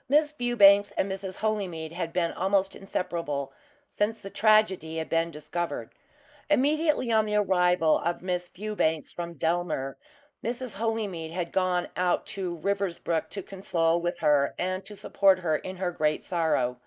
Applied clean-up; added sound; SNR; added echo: neural mask model Resemble Enhance denoiser.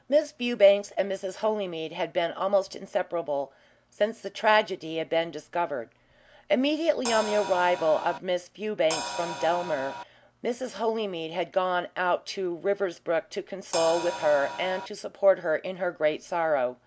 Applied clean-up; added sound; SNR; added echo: none; Crash cymbal; 8 dB; none.